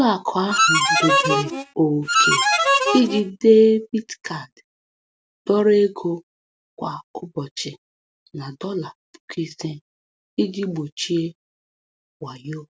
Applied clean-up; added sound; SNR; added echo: none; Harmonica; -4 dB; none.